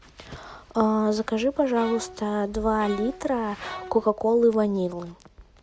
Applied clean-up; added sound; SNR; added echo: none; Bowed string instrument; 16 dB; none.